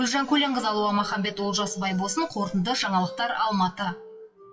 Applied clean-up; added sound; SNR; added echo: classical method WPE with log-MMSE.